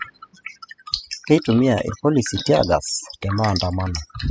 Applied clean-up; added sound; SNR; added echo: classical method spectral subtraction.